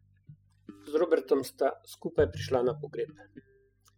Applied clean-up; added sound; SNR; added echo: classical method spectral subtraction.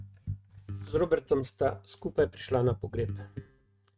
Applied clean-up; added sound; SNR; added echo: neural mask model RNNoise.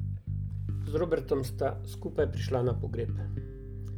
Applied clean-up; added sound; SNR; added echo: none; Bass guitar; 1 dB; none.